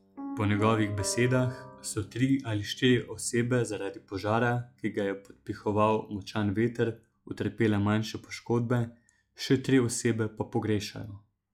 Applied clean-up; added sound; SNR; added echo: classical method log-MMSE.